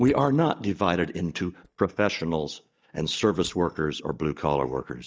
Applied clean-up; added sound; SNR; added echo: neural mask model DeepFilterNet 3.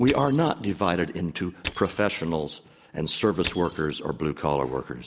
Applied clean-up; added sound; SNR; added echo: none; Crushing; 14 dB; none.